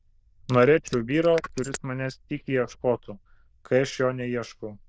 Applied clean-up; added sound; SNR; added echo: neural diffusion model UNIVERSE++.